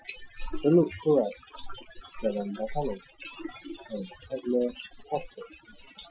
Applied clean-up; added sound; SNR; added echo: classical method Wiener filter.